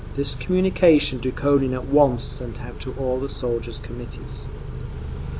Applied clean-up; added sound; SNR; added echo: none; Idling / Accelerating, revving, vroom / Car; 8 dB; none.